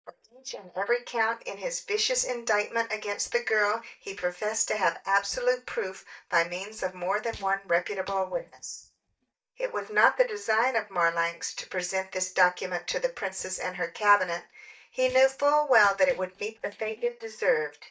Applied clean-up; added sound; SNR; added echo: neural mask model DeepFilterNet 3.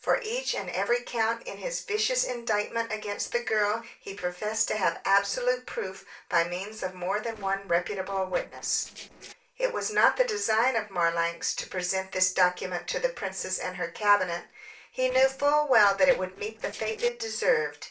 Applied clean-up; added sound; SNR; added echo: neural separator model SepFormer DNS4.